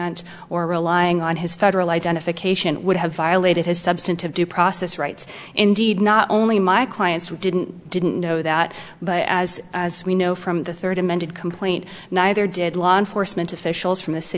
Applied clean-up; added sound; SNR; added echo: none; none; none; none.